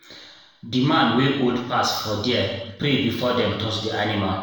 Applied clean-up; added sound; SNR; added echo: none; none; none; reverberation time 0.9 s.